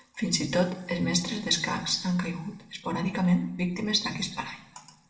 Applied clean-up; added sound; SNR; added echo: none; none; none; reverberation time 0.9 s.